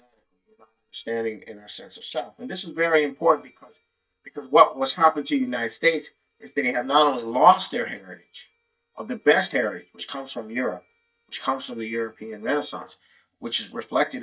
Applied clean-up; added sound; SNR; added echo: neural mask model DeepFilterNet 3.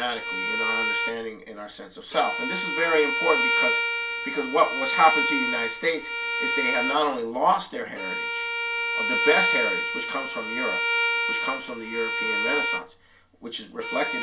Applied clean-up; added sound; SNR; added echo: none; Bowed string instrument; -1 dB; reverberation time 0.2 s.